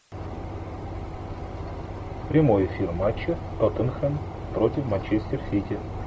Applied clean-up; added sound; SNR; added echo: none; none; none; none.